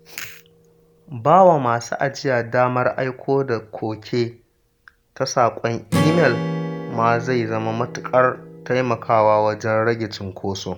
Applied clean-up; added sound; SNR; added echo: none; Strum; 11 dB; none.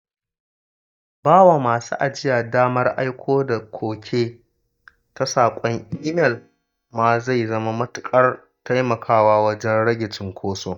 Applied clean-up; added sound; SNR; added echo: neural mask model DeepFilterNet 3.